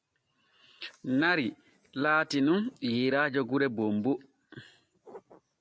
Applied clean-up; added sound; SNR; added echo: none; none; none; none.